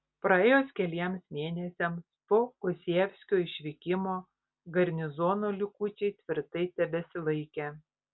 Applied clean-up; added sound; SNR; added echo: none; none; none; none.